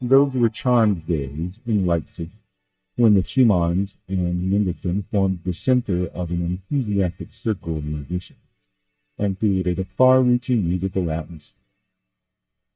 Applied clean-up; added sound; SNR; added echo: neural mask model DeepFilterNet 3.